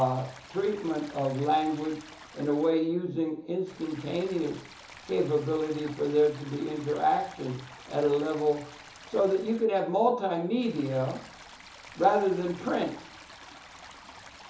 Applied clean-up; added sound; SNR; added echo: none; Stream; 20 dB; reverberation time 0.7 s.